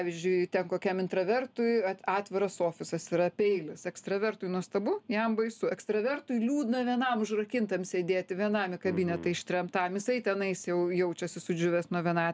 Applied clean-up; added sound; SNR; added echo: none; none; none; none.